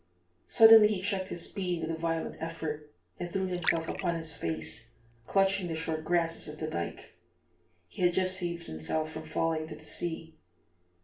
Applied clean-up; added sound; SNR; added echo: none; Liquid; 12 dB; reverberation time 0.3 s.